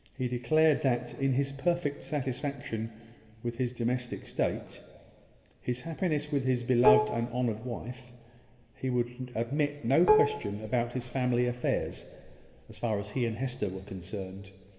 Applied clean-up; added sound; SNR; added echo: none; Dishes, pots, and pans; -1 dB; reverberation time 2.1 s.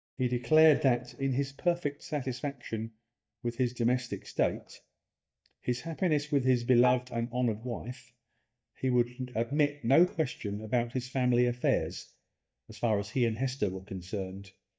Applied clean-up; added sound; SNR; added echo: neural mask model DeepFilterNet 3.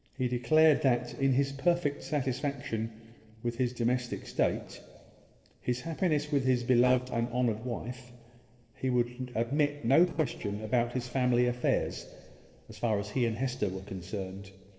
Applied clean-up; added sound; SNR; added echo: neural separator model SepFormer DNS4.